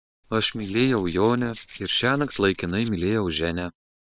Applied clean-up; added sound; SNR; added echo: neural separator model SepFormer WHAM!.